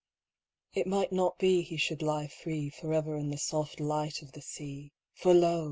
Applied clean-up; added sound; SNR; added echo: none; none; none; none.